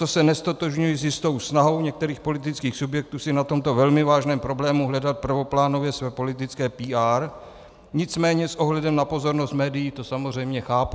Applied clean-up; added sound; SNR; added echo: none; none; none; none.